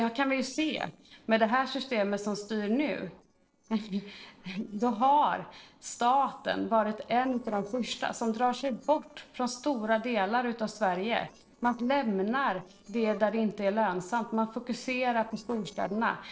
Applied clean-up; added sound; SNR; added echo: neural separator model SepFormer DNS4.